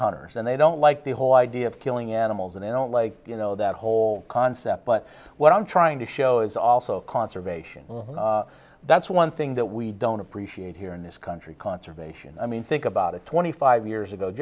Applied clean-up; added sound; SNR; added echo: none; none; none; none.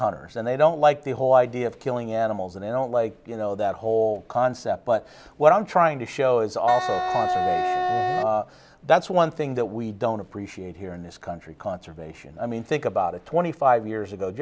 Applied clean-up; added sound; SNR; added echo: none; Wind instrument, woodwind instrument; 1 dB; none.